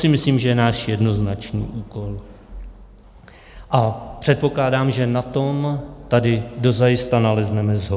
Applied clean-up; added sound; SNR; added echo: none; none; none; none.